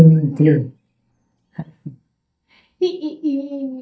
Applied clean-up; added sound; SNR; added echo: neural mask model DeepFilterNet 3.